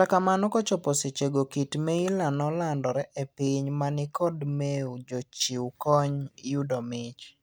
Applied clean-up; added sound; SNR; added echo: none; none; none; none.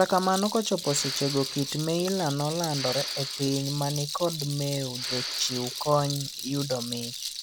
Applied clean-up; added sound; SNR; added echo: none; Rattle + Respiratory sounds; 6 dB; none.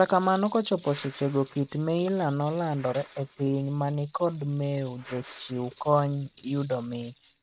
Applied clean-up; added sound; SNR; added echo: neural mask model RNNoise.